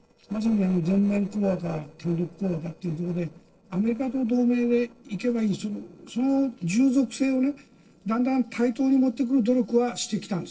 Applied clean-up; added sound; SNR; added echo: neural separator model SepFormer DNS4.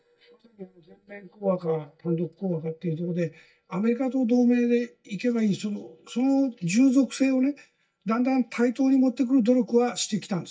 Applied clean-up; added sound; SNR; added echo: neural mask model DeepFilterNet 3.